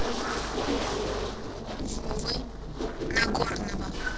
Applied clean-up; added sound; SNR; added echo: neural separator model SepFormer DNS4.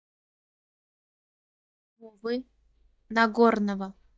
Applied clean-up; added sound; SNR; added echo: neural mask model DeepFilterNet 3.